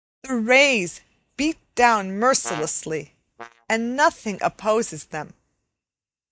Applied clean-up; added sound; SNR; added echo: neural mask model DeepFilterNet 3.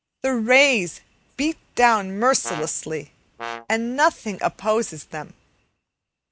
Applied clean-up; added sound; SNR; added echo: none; Brass instrument; 13 dB; none.